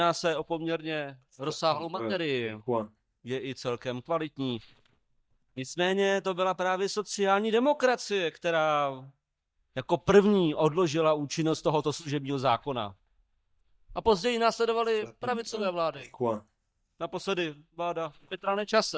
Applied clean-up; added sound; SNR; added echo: neural mask model DeepFilterNet 3.